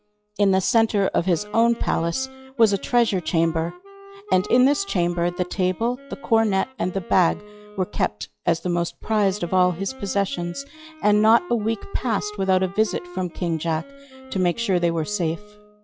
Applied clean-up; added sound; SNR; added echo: classical method log-MMSE.